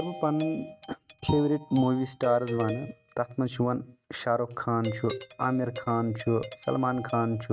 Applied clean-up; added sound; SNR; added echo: neural mask model RNNoise.